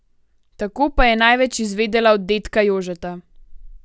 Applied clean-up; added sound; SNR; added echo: none; none; none; none.